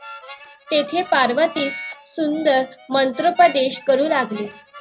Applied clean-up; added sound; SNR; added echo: none; Harmonica; 17 dB; reverberation time 0.5 s.